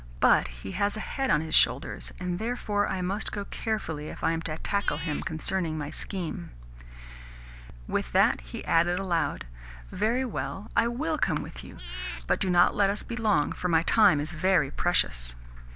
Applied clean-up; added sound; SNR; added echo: none; Meow / Purr; 17 dB; none.